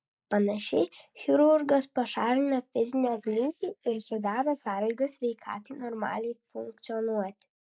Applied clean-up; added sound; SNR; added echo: neural mask model Resemble Enhance denoiser.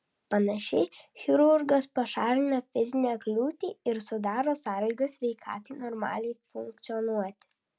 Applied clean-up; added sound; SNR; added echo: none; none; none; none.